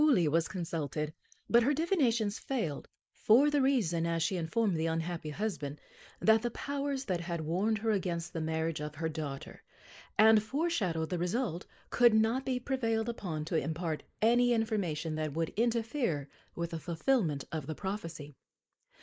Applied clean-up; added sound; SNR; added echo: neural mask model Resemble Enhance denoiser.